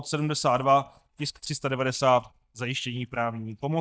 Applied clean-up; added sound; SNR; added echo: neural mask model DeepFilterNet 3.